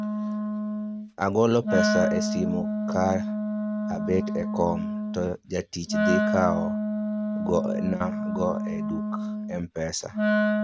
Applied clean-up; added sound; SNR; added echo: neural mask model RNNoise.